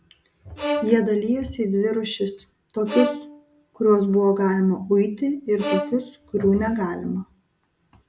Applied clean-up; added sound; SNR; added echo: none; Bowed string instrument; 8 dB; none.